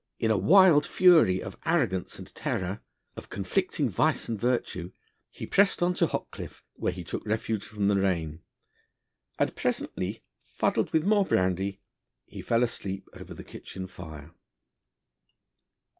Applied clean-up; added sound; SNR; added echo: none; none; none; none.